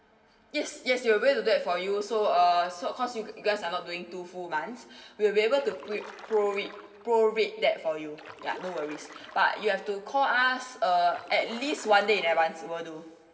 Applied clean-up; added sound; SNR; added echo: none; Stream; 19 dB; reverberation time 1.5 s.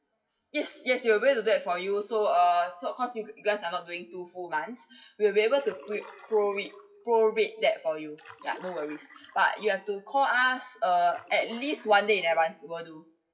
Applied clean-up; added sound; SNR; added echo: classical method WPE with log-MMSE.